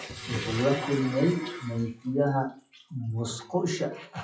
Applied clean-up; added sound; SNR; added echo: classical method WPE with log-MMSE.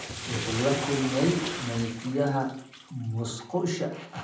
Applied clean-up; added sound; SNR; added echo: none; Bathtub (filling or washing); 9 dB; reverberation time 0.6 s.